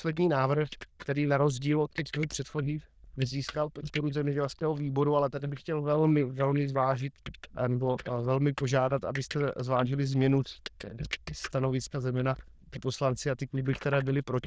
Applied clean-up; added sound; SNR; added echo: neural diffusion model UNIVERSE++.